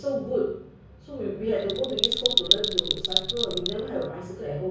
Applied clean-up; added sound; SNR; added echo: none; Bell; -3 dB; reverberation time 0.6 s.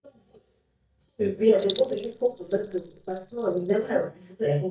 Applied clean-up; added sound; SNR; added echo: neural mask model DeepFilterNet 3.